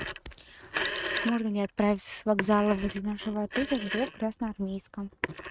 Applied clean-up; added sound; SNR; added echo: neural mask model RNNoise.